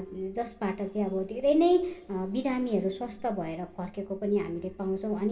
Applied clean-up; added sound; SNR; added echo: none; none; none; reverberation time 1.3 s.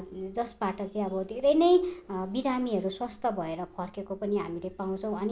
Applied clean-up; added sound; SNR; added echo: none; none; none; none.